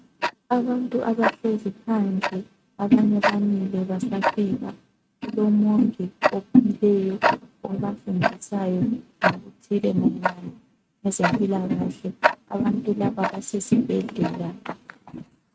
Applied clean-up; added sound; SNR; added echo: neural mask model RNNoise.